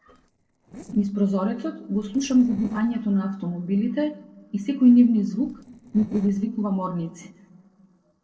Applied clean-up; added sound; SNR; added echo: neural separator model SepFormer DNS4.